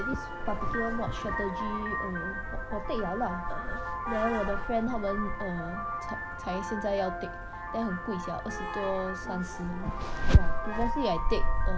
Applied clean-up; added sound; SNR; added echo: none; Vehicle horn, car horn, honking; -1 dB; none.